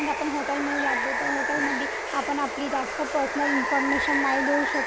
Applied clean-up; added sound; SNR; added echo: none; Water; 0 dB; none.